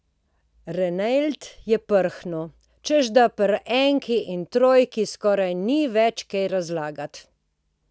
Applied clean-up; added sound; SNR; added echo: none; none; none; none.